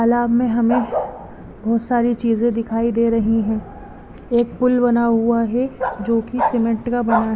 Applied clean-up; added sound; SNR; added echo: none; Bark; 10 dB; none.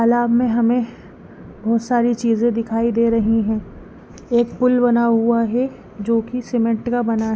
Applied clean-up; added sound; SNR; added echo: none; none; none; none.